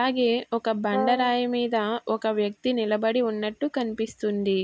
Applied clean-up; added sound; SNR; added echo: none; Brass instrument; 6 dB; none.